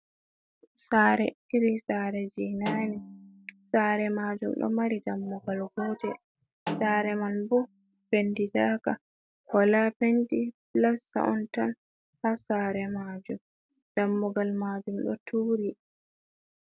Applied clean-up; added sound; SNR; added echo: none; Snare drum; 12 dB; none.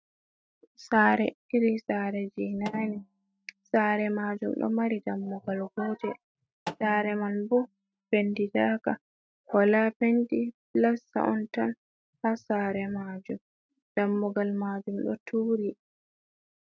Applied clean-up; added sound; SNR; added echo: neural mask model RNNoise.